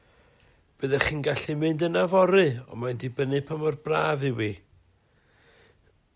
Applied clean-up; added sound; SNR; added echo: none; none; none; none.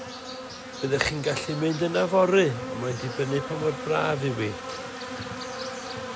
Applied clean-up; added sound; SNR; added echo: none; Insect; 8 dB; none.